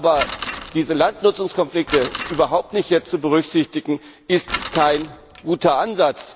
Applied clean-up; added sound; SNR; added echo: none; Bicycle; 10 dB; none.